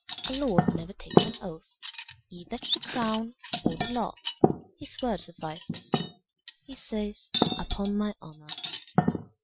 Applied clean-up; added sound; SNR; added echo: classical method Wiener filter.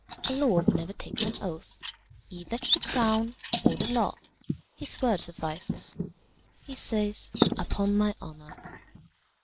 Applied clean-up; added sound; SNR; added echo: neural mask model Resemble Enhance denoiser.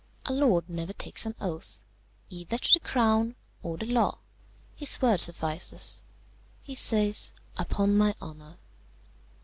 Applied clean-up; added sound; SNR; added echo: none; none; none; none.